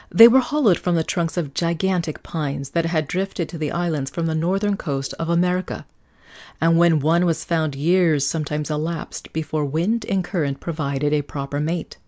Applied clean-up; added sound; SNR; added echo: none; none; none; none.